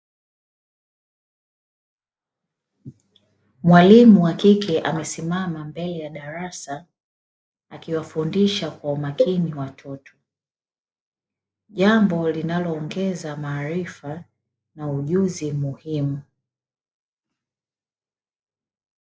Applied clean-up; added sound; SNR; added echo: neural mask model Resemble Enhance denoiser.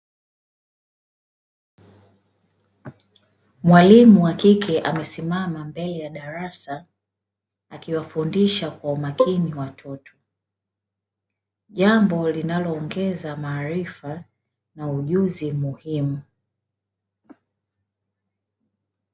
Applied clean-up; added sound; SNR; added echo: none; Bowed string instrument; 2 dB; none.